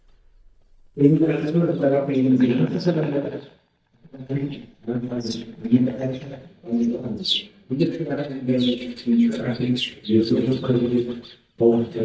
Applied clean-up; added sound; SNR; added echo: neural mask model DeepFilterNet 3.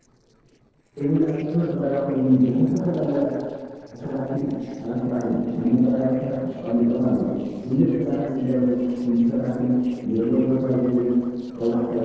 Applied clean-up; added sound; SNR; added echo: neural separator model SepFormer DNS4.